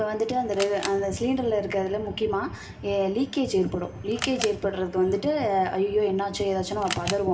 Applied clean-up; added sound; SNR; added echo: none; Camera; 15 dB; reverberation time 0.6 s.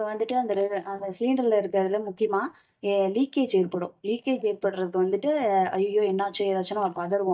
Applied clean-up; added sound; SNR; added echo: neural mask model DeepFilterNet 3.